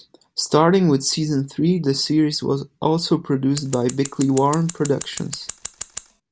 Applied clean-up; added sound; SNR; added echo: none; Scissors; 13 dB; none.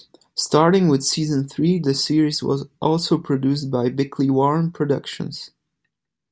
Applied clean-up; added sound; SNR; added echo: none; none; none; none.